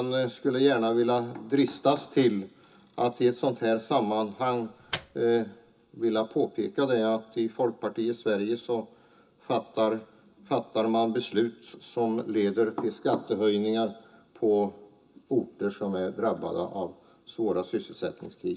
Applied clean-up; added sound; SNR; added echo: none; Microwave oven; 14 dB; reverberation time 0.2 s.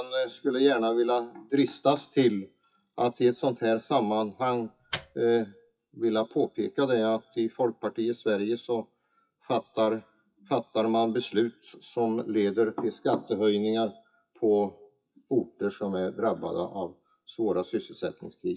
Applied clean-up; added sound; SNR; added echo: classical method WPE with log-MMSE.